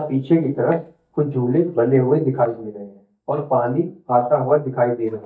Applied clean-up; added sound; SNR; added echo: neural mask model DeepFilterNet 3.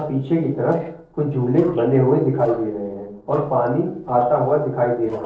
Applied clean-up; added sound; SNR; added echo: neural separator model SepFormer DNS4.